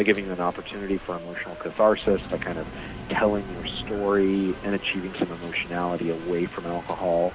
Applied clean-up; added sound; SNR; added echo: none; Subway, metro, underground + Engine; 13 dB; none.